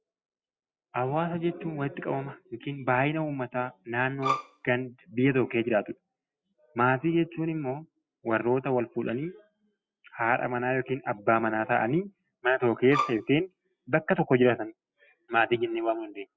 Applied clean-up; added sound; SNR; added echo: none; Bowed string instrument; 4 dB; none.